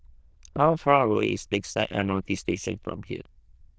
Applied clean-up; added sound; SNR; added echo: neural diffusion model UNIVERSE++.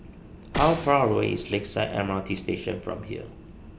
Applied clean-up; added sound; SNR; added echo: none; Gunshot, gunfire; 11 dB; none.